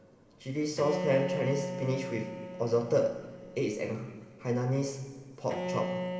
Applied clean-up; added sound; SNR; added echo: none; Bowed string instrument; 7 dB; reverberation time 2.9 s.